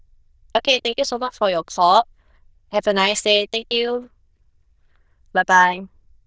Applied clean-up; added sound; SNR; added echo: neural diffusion model UNIVERSE++.